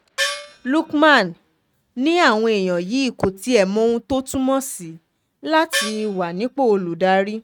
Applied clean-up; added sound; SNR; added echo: neural mask model RNNoise.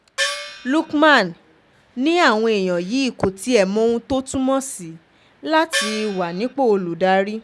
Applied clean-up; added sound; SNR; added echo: none; Gong; 7 dB; none.